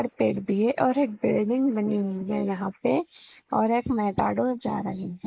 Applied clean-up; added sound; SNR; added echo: neural mask model Resemble Enhance denoiser.